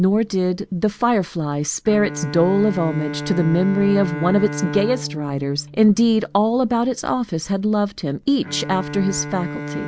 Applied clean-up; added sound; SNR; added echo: none; Bowed string instrument; 12 dB; none.